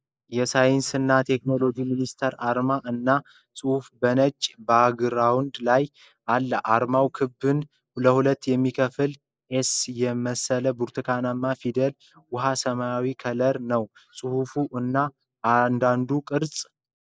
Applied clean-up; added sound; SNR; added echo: neural mask model Resemble Enhance denoiser.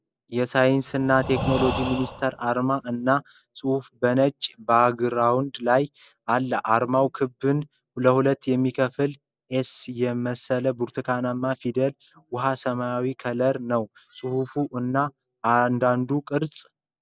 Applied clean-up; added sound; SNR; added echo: none; Breathing; 8 dB; none.